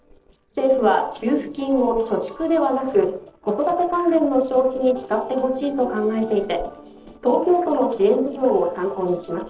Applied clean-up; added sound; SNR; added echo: neural separator model SepFormer DNS4.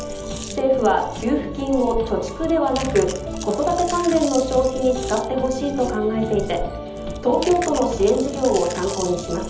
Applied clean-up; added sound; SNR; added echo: none; Chewing, mastication; 15 dB; reverberation time 1.2 s.